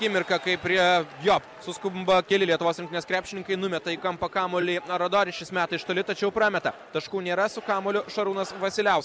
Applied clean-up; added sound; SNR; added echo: none; none; none; none.